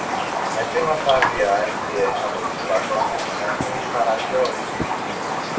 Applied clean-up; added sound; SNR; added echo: none; Raindrop; 0 dB; reverberation time 0.2 s.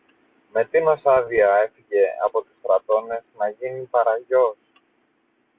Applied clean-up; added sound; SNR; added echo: none; none; none; none.